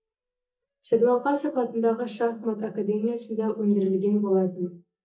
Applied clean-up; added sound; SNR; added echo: neural mask model DeepFilterNet 3.